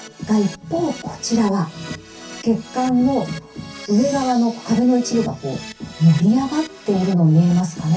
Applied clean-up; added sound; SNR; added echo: none; Keyboard (musical); 19 dB; reverberation time 0.3 s.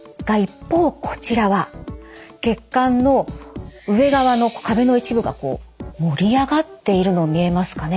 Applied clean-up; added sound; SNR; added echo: none; none; none; none.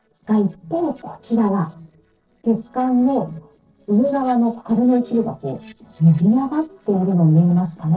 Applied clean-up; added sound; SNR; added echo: neural separator model SepFormer DNS4.